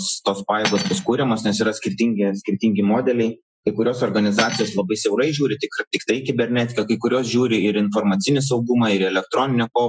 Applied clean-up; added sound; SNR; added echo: classical method Wiener filter.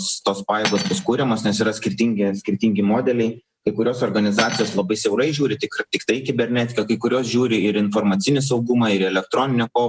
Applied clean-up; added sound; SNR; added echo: none; Cutlery, silverware; 12 dB; none.